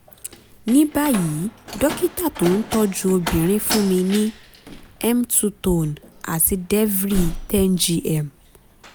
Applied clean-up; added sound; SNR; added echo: none; Slam; 12 dB; none.